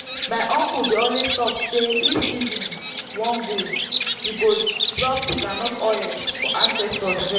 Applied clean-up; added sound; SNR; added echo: none; Bird vocalization, bird call, bird song; 1 dB; reverberation time 0.8 s.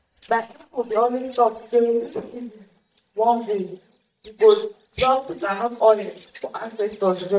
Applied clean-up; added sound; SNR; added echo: neural mask model DeepFilterNet 3.